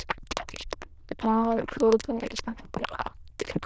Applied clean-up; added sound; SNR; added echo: neural diffusion model UNIVERSE++.